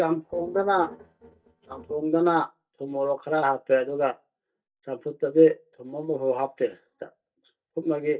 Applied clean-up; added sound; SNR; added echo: neural mask model DeepFilterNet 3.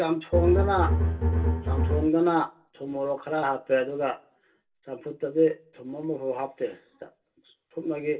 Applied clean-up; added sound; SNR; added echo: none; Bowed string instrument; -4 dB; reverberation time 0.2 s.